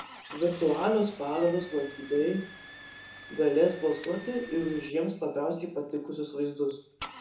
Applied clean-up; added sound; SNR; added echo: none; Engine starting / Car; 17 dB; reverberation time 0.7 s.